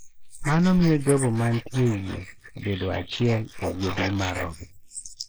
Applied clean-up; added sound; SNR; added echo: neural mask model Resemble Enhance denoiser.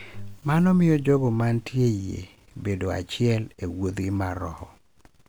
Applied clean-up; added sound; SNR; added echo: none; none; none; none.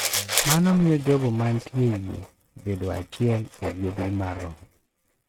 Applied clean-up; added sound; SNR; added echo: neural mask model RNNoise.